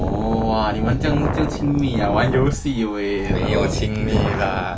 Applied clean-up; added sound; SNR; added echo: none; Wind; 2 dB; none.